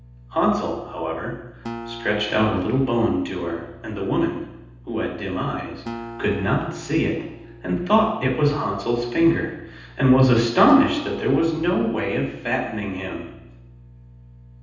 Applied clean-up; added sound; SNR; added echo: none; Acoustic guitar; 17 dB; reverberation time 0.9 s.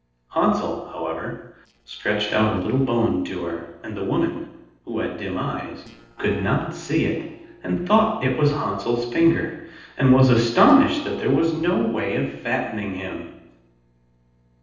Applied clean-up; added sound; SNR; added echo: neural separator model SepFormer DNS4.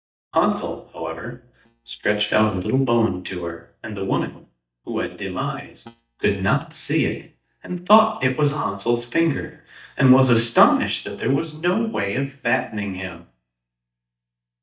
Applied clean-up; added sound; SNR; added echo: neural mask model DeepFilterNet 3.